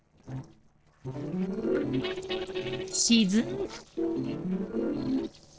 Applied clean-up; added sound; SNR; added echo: neural separator model SepFormer DNS4.